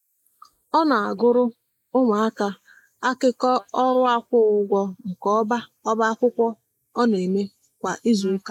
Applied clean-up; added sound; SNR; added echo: neural mask model Resemble Enhance denoiser.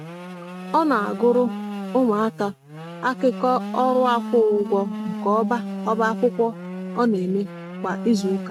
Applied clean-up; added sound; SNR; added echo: neural mask model RNNoise.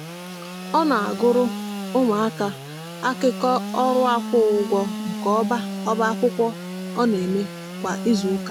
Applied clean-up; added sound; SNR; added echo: none; Sawing / Engine; 8 dB; none.